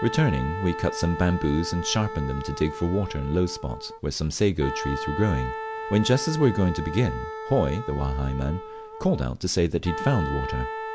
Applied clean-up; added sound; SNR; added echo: none; Wind instrument, woodwind instrument; 9 dB; none.